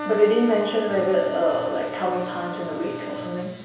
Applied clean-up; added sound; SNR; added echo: none; Trumpet; 11 dB; reverberation time 0.9 s.